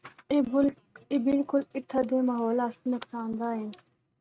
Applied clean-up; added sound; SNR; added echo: neural mask model RNNoise.